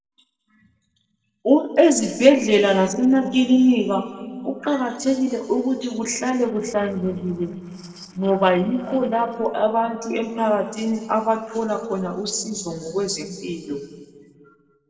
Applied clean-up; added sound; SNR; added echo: neural separator model SepFormer DNS4.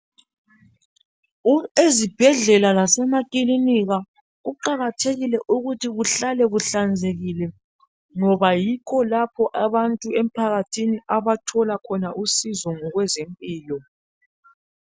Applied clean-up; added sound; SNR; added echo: none; none; none; none.